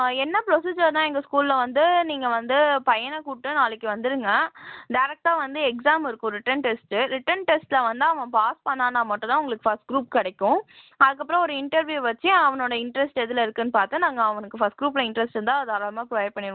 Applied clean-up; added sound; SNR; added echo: none; none; none; none.